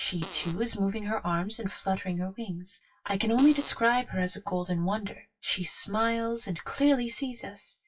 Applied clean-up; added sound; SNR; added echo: classical method WPE with log-MMSE.